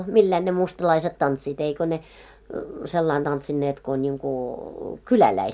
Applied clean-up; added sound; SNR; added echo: none; none; none; none.